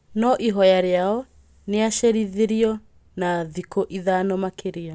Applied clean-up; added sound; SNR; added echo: none; none; none; none.